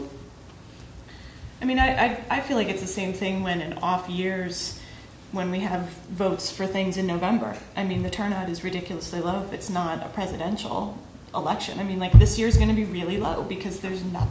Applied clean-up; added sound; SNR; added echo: none; none; none; none.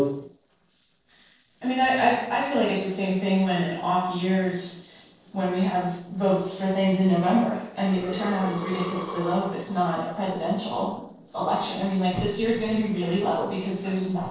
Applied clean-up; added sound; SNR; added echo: neural separator model SepFormer DNS4.